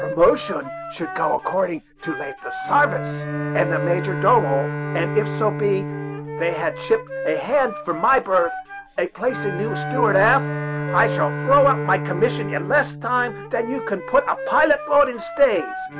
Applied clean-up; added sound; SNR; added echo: none; Wind instrument, woodwind instrument + Bowed string instrument; 6 dB; none.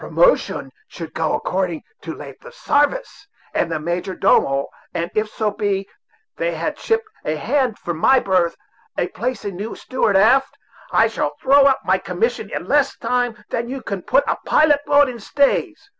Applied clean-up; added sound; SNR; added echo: none; none; none; none.